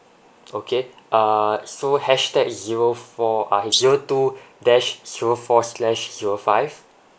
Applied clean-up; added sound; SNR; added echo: neural mask model Resemble Enhance denoiser.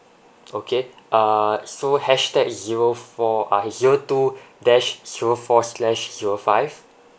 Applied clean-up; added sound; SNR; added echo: none; none; none; none.